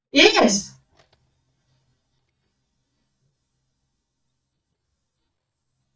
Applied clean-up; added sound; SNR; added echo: neural mask model DeepFilterNet 3.